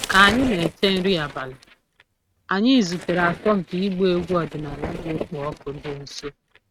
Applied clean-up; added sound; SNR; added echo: neural mask model RNNoise.